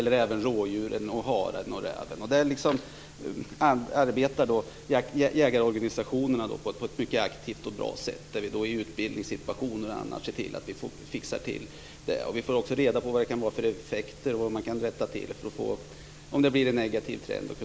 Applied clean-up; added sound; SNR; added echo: none; none; none; none.